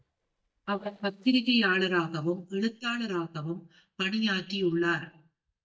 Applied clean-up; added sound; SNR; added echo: neural mask model DeepFilterNet 3.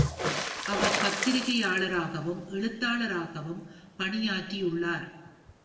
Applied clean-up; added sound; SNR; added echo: none; Water / Splash, splatter; 4 dB; reverberation time 1.0 s.